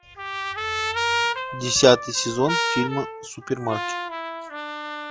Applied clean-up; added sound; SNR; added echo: classical method log-MMSE.